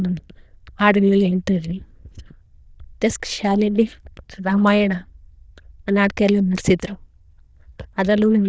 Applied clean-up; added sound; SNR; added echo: neural diffusion model UNIVERSE++.